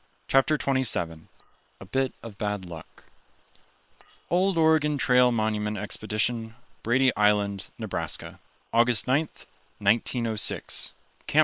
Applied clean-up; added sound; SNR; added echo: neural separator model SepFormer WHAM!.